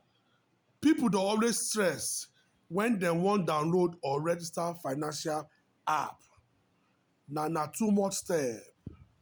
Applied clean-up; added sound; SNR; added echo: none; none; none; none.